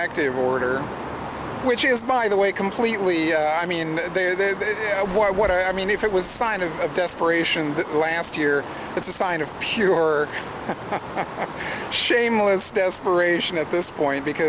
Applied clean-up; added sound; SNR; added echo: none; Splash, splatter; 18 dB; none.